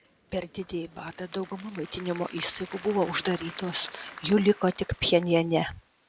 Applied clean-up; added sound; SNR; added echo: none; Applause; 18 dB; none.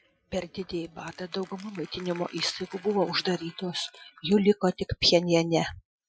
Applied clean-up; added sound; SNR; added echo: classical method Wiener filter.